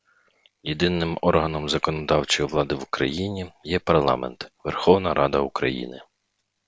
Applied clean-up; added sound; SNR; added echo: none; none; none; none.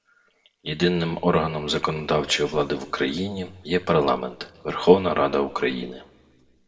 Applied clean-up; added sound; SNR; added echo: none; none; none; reverberation time 0.8 s.